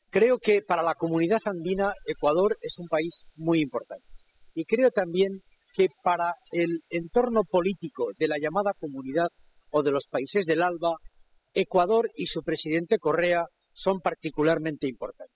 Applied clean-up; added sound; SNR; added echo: classical method spectral subtraction.